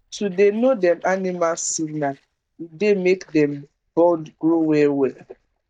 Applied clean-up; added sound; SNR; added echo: neural mask model DeepFilterNet 3.